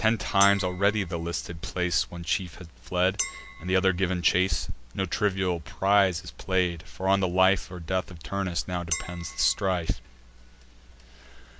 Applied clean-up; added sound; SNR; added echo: none; Chink, clink; 13 dB; none.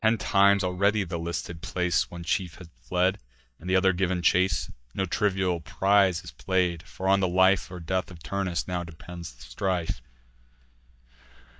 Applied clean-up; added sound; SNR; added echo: neural mask model DeepFilterNet 3.